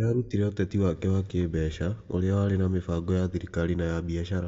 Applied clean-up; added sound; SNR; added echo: none; none; none; reverberation time 0.9 s.